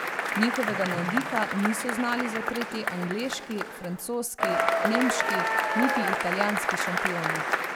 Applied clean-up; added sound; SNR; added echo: none; Applause / Crowd / Cheering; -2 dB; none.